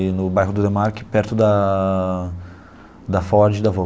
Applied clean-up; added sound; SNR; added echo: none; none; none; none.